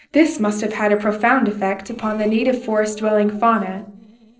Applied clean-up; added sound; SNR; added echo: neural separator model SepFormer DNS4.